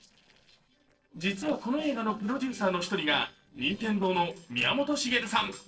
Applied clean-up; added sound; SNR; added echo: neural separator model SepFormer DNS4.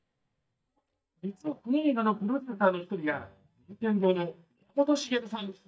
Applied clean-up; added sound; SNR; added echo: neural mask model DeepFilterNet 3.